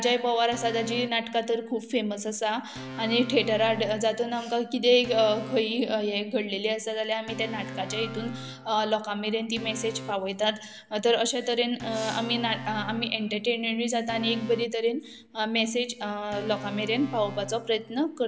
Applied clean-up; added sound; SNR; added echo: none; Organ; 15 dB; none.